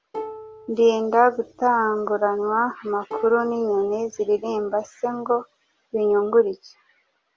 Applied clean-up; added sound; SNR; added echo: none; Plucked string instrument; 16 dB; none.